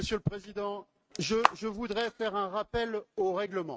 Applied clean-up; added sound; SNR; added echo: neural mask model RNNoise.